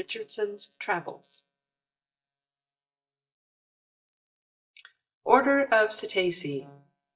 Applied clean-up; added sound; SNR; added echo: neural mask model DeepFilterNet 3.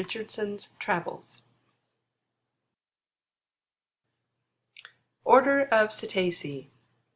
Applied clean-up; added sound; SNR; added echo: none; none; none; none.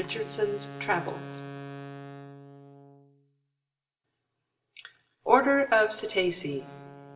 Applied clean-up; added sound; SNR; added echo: none; Wind instrument, woodwind instrument; 15 dB; reverberation time 2.3 s.